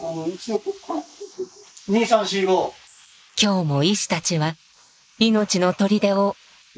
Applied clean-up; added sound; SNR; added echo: neural mask model Resemble Enhance denoiser.